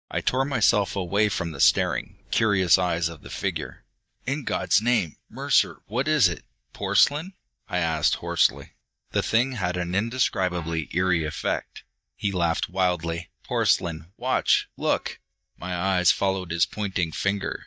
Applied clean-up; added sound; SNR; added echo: neural mask model DeepFilterNet 3.